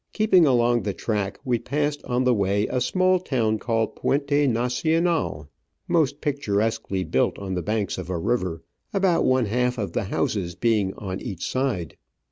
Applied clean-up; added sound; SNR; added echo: none; none; none; none.